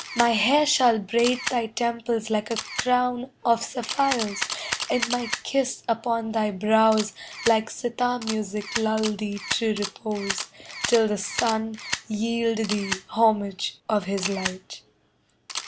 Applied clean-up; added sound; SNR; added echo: none; Camera; 10 dB; none.